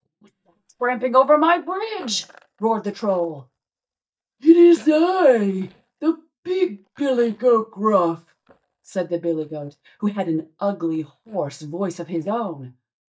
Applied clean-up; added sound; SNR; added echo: neural mask model DeepFilterNet 3.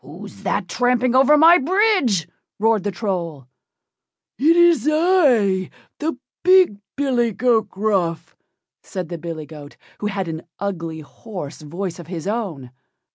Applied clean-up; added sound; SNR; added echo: none; none; none; none.